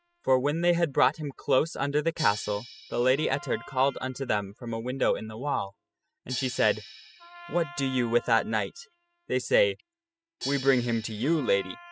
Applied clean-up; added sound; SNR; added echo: classical method spectral subtraction.